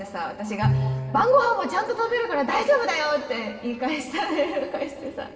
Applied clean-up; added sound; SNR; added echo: none; Bowed string instrument; 8 dB; reverberation time 2.0 s.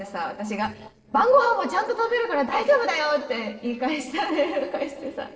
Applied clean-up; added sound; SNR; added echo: neural separator model SepFormer DNS4.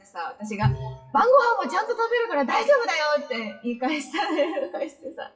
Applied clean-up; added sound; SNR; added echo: classical method WPE with log-MMSE.